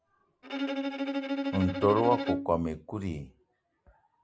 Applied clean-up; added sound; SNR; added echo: none; Bowed string instrument; 2 dB; none.